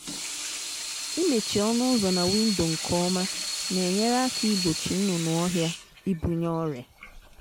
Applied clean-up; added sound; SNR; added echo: none; Sink (filling or washing) / Water tap, faucet; 6 dB; none.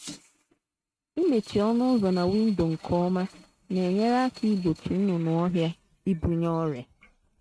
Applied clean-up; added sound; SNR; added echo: neural mask model RNNoise.